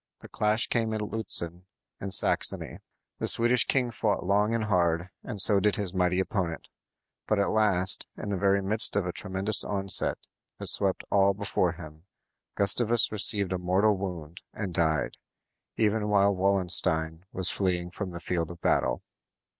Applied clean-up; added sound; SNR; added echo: none; none; none; none.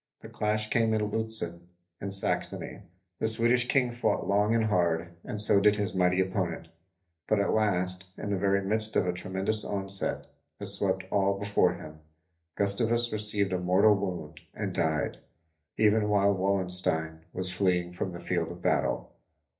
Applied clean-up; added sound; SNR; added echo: none; none; none; reverberation time 0.3 s.